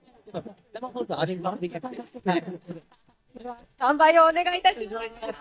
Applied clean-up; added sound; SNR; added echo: neural mask model DeepFilterNet 3.